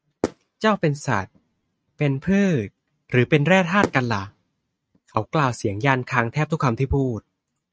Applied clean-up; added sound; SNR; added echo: neural mask model RNNoise.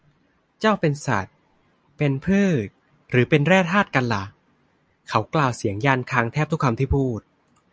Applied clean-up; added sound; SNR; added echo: none; none; none; none.